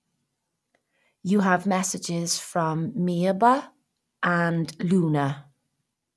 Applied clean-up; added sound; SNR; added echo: none; none; none; none.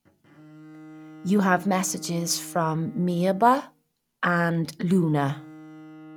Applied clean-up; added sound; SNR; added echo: none; Bowed string instrument; 20 dB; none.